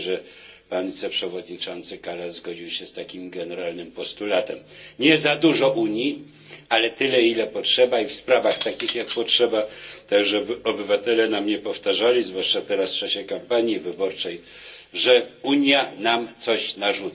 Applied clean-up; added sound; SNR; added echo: none; Cutlery, silverware; 0 dB; reverberation time 0.2 s.